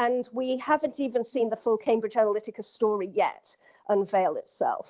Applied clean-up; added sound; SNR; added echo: none; none; none; none.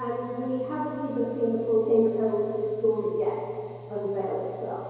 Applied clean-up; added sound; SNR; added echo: none; Mechanical fan; 19 dB; reverberation time 2.2 s.